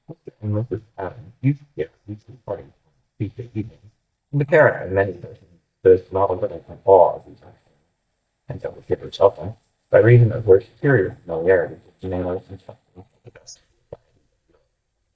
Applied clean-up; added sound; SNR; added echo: neural mask model DeepFilterNet 3.